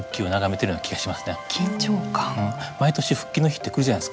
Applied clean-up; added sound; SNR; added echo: none; none; none; none.